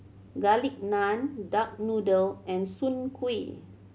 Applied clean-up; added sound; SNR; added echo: none; none; none; none.